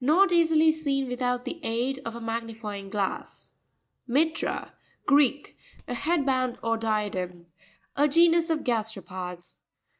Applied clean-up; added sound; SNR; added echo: neural mask model DeepFilterNet 3.